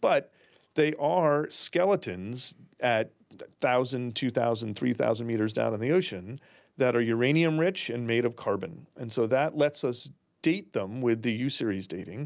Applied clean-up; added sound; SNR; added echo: none; none; none; none.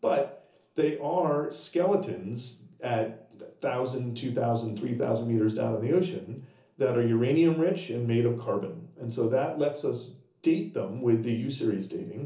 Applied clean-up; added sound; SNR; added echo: none; none; none; reverberation time 0.8 s.